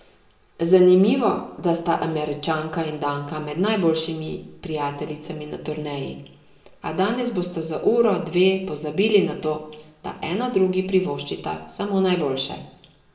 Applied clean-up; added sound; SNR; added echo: none; none; none; reverberation time 0.7 s.